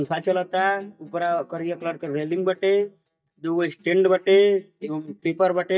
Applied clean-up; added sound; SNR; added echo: neural mask model DeepFilterNet 3.